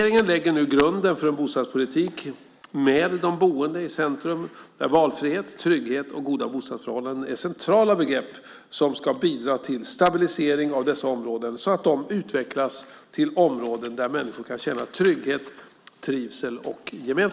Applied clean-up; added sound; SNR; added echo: none; none; none; none.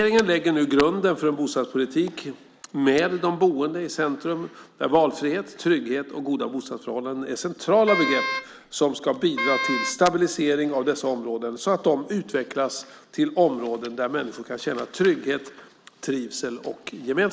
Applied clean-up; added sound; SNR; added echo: none; Wind instrument, woodwind instrument; 5 dB; none.